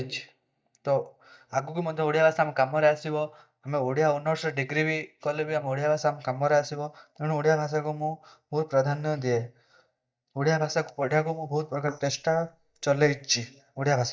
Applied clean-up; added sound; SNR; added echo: neural mask model DeepFilterNet 3.